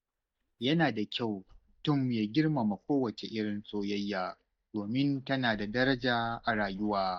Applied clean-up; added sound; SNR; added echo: neural mask model DeepFilterNet 3.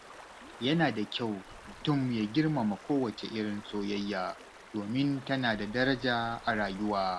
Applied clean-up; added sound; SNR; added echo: none; Stream; 18 dB; none.